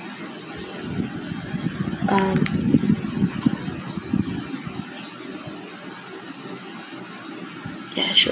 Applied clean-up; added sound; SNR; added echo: none; none; none; none.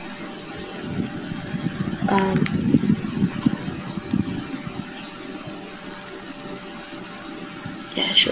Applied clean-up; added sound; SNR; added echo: none; Boiling + Wind instrument, woodwind instrument; 19 dB; none.